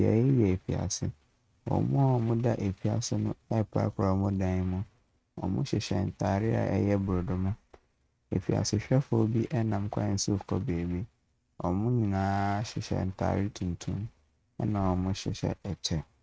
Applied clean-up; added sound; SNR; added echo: neural mask model RNNoise.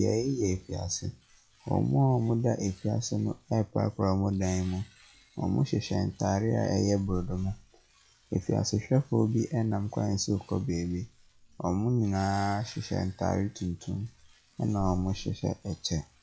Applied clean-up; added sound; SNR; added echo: classical method log-MMSE.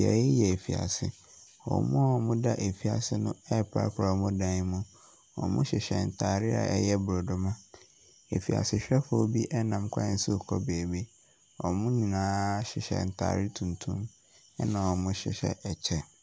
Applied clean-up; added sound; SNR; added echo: none; none; none; none.